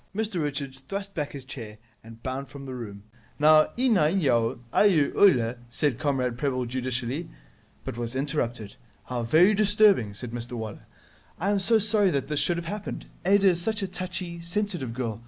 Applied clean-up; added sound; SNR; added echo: none; none; none; none.